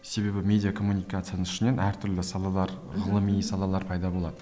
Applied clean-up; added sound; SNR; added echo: none; none; none; none.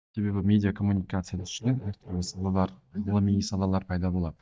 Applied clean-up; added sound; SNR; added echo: neural mask model DeepFilterNet 3.